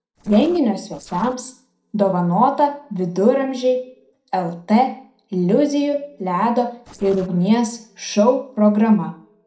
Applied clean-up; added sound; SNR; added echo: neural separator model SepFormer DNS4.